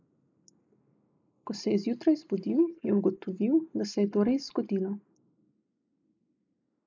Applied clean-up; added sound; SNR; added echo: neural mask model Resemble Enhance denoiser.